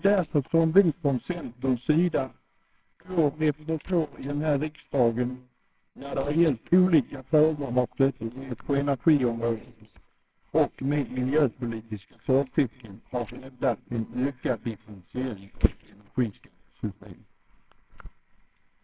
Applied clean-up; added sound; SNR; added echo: neural separator model SepFormer WHAMR!.